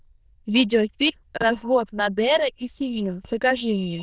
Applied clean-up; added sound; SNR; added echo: neural diffusion model UNIVERSE++.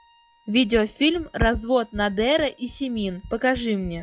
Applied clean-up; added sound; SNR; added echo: classical method log-MMSE.